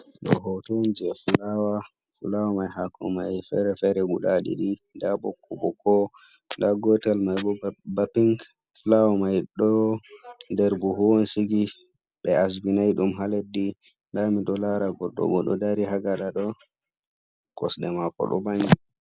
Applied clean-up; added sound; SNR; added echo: none; none; none; none.